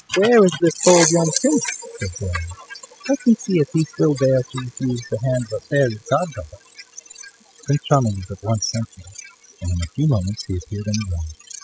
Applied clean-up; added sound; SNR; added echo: classical method spectral subtraction.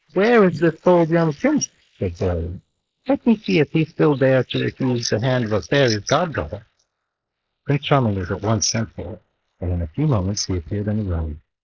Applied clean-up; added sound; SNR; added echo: neural mask model Resemble Enhance denoiser.